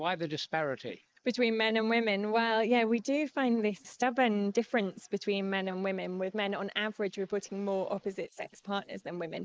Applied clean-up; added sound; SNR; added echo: neural mask model Resemble Enhance denoiser.